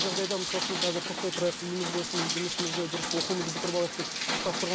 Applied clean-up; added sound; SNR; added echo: none; Rain; 0 dB; none.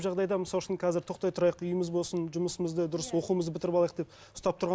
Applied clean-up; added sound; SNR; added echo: none; none; none; none.